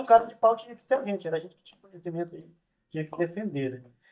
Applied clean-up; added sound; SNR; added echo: neural mask model DeepFilterNet 3.